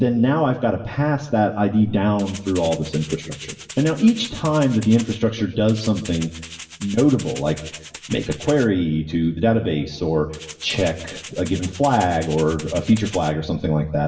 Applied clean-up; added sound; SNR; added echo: none; Rattle (instrument); 17 dB; reverberation time 0.8 s.